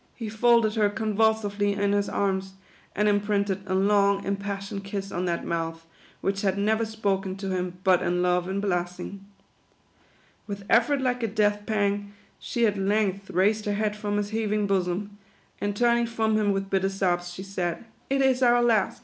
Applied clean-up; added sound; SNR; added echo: none; none; none; none.